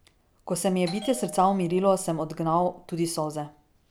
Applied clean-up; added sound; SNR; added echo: none; Bell; 19 dB; none.